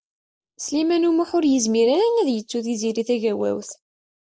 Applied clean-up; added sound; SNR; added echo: neural mask model Resemble Enhance denoiser.